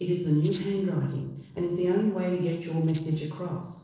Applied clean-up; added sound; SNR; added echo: neural separator model SepFormer DNS4.